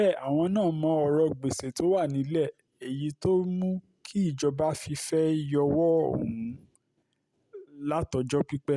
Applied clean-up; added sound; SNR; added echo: none; none; none; none.